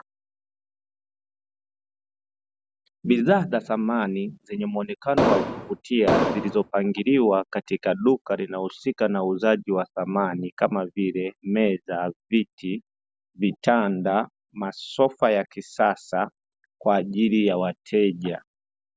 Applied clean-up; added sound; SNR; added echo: none; Explosion; -2 dB; none.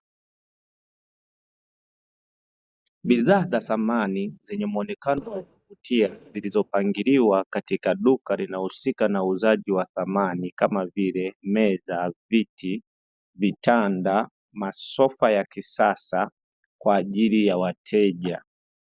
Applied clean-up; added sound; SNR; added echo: neural mask model DeepFilterNet 3.